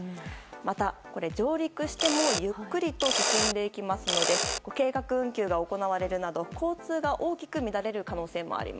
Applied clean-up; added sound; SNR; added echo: none; Mechanisms; 0 dB; none.